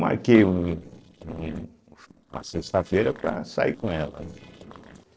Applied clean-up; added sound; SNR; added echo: neural separator model SepFormer DNS4.